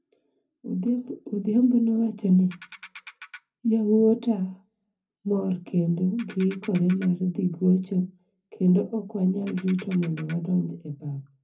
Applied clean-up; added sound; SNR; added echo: none; Ratchet, pawl; 18 dB; reverberation time 0.3 s.